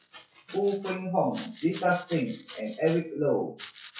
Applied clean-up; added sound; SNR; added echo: classical method WPE with log-MMSE.